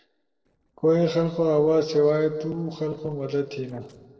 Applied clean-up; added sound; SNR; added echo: neural separator model SepFormer DNS4.